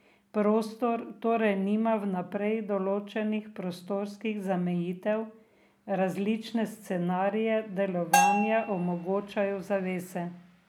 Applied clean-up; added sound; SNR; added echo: none; Bell; 0 dB; none.